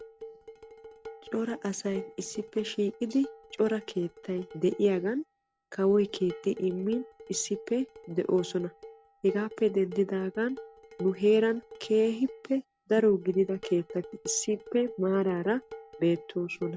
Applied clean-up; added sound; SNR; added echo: none; Dishes, pots, and pans; 17 dB; none.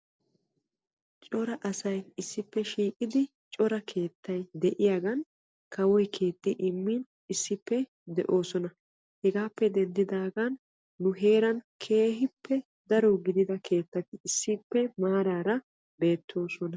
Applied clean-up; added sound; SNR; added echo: none; none; none; none.